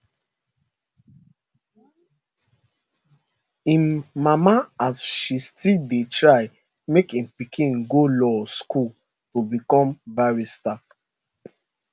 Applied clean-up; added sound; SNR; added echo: none; none; none; none.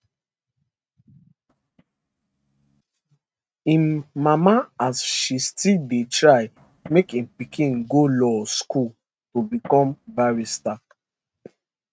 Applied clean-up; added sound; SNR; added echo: neural mask model RNNoise.